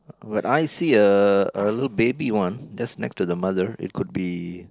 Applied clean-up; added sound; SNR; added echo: neural separator model SepFormer DNS4.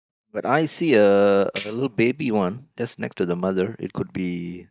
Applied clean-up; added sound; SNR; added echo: neural mask model DeepFilterNet 3.